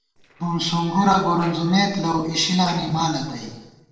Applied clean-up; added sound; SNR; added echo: neural separator model SepFormer DNS4.